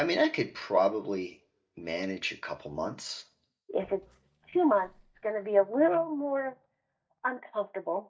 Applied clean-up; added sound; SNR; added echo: neural mask model DeepFilterNet 3.